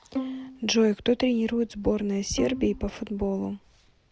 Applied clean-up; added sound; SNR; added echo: none; Bowed string instrument; 11 dB; none.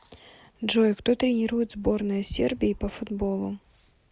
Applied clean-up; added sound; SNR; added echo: none; none; none; none.